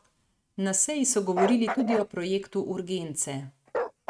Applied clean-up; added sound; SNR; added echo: neural mask model RNNoise.